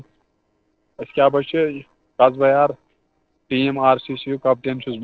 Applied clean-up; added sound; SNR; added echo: neural separator model SepFormer DNS4.